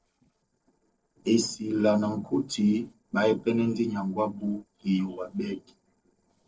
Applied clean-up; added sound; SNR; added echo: neural separator model SepFormer DNS4.